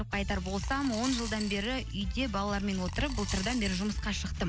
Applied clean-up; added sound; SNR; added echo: none; Coin (dropping) / Glass; 14 dB; none.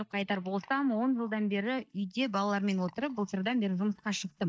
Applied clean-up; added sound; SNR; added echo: neural mask model DeepFilterNet 3.